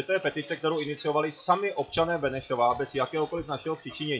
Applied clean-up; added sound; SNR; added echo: classical method WPE with log-MMSE.